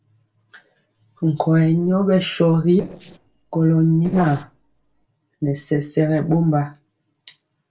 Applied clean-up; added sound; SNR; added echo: neural separator model SepFormer DNS4.